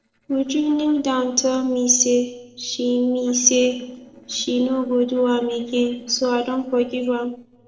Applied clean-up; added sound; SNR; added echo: neural separator model SepFormer DNS4.